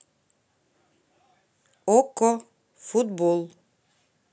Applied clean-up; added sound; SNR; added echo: none; none; none; none.